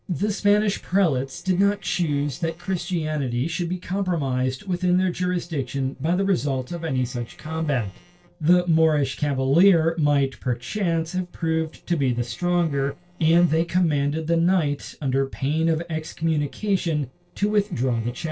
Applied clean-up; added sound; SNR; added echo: neural separator model SepFormer DNS4.